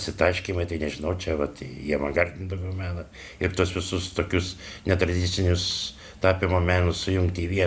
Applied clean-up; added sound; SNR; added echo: none; none; none; none.